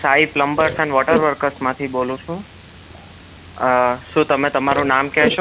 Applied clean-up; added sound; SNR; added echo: none; Burping, eructation; 10 dB; none.